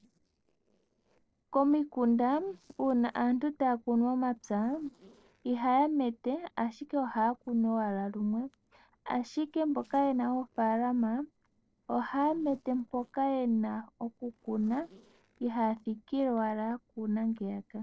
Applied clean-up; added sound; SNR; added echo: neural separator model SepFormer DNS4.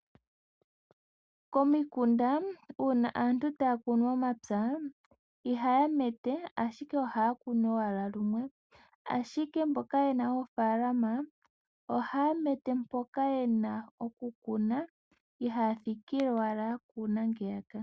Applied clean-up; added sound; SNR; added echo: none; none; none; none.